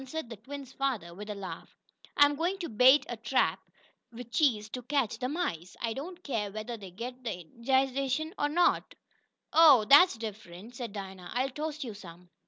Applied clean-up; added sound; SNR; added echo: none; none; none; none.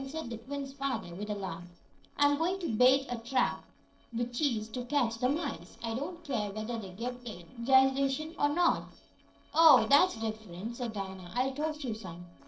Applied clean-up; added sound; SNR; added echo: neural separator model SepFormer DNS4.